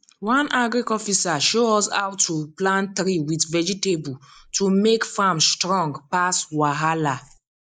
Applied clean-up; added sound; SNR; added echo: neural mask model Resemble Enhance denoiser.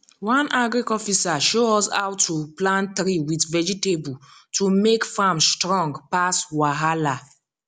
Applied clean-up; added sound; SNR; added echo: none; none; none; none.